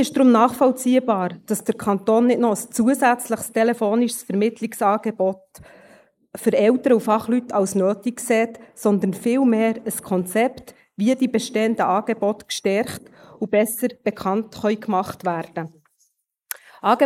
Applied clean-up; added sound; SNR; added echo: neural mask model Resemble Enhance denoiser.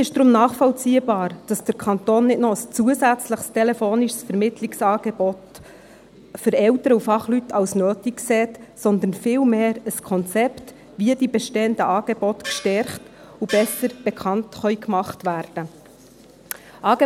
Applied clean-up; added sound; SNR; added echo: none; Gong; 15 dB; none.